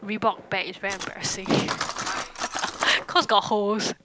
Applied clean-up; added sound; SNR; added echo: none; Cutlery, silverware; 8 dB; none.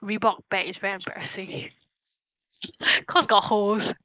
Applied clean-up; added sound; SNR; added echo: neural mask model Resemble Enhance denoiser.